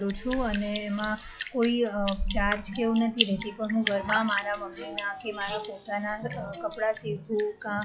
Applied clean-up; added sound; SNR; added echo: classical method log-MMSE.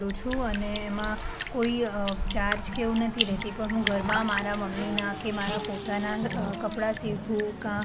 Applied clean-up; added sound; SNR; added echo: none; Drip + Race car, auto racing; 2 dB; none.